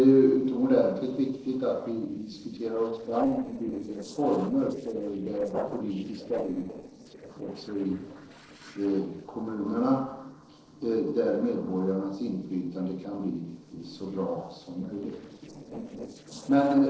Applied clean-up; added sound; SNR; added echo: neural separator model SepFormer DNS4.